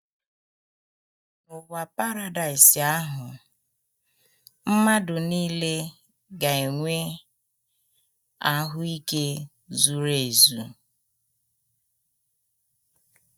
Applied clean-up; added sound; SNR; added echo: neural mask model DeepFilterNet 3.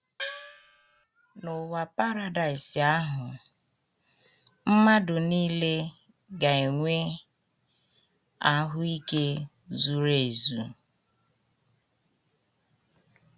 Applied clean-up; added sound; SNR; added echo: none; Gong + Chirp, tweet; 13 dB; none.